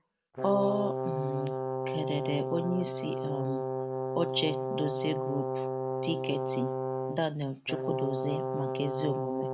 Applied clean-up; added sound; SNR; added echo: none; Brass instrument; 0 dB; none.